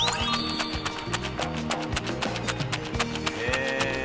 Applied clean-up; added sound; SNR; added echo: none; Rattle; 5 dB; none.